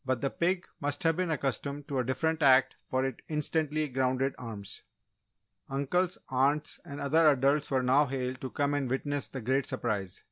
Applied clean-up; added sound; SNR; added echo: none; none; none; none.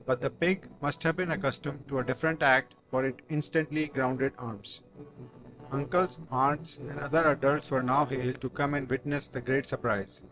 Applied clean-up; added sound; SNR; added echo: neural separator model SepFormer DNS4.